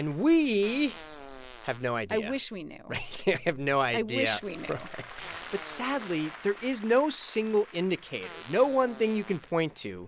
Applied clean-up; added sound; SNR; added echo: none; Applause + Fart; 18 dB; none.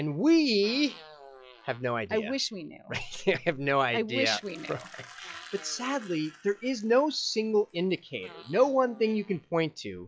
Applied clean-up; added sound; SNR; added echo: classical method log-MMSE.